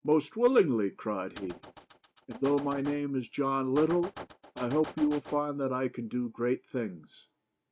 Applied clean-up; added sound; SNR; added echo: neural mask model RNNoise.